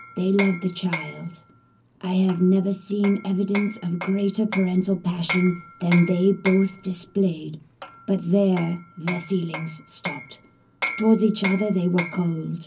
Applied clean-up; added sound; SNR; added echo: none; Hammer; 12 dB; reverberation time 0.4 s.